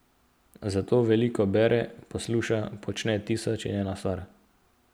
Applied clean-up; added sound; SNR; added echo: none; none; none; none.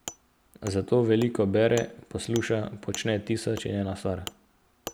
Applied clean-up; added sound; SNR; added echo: none; Wood; 17 dB; none.